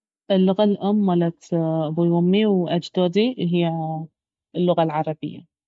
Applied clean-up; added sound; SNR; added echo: none; none; none; none.